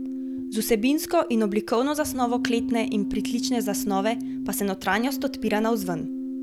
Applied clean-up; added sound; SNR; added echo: none; Keyboard (musical); 5 dB; none.